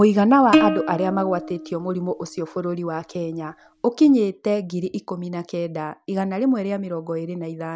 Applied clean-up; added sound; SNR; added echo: none; Plucked string instrument; 4 dB; none.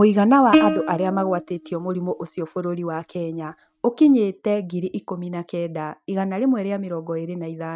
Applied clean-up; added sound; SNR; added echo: neural mask model RNNoise.